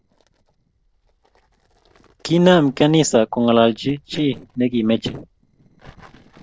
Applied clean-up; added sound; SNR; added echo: neural separator model SepFormer DNS4.